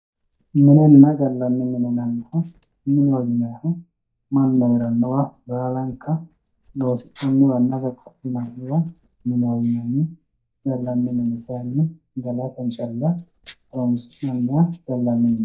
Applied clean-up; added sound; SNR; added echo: neural mask model DeepFilterNet 3.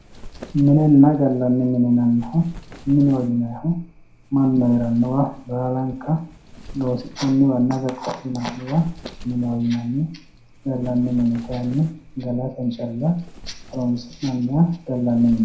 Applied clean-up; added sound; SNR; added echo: none; Wind; 20 dB; reverberation time 0.4 s.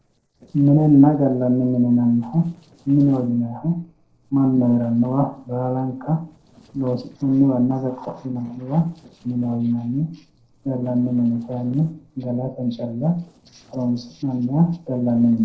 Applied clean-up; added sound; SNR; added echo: neural separator model SepFormer DNS4.